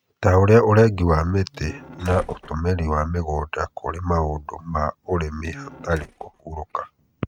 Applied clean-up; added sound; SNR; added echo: neural mask model RNNoise.